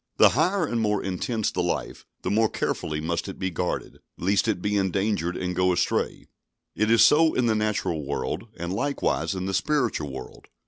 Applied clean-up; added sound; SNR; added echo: none; none; none; none.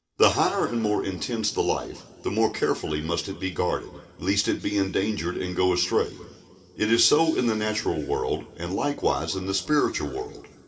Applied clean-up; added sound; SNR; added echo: none; none; none; reverberation time 2.7 s.